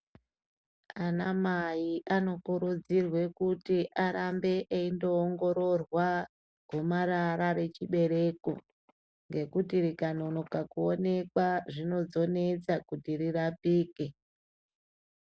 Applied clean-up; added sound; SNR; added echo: none; none; none; none.